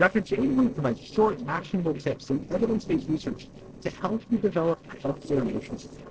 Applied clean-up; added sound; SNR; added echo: neural separator model SepFormer DNS4.